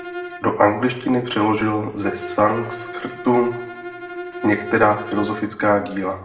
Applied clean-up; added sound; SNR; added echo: none; Bowed string instrument; 13 dB; reverberation time 0.7 s.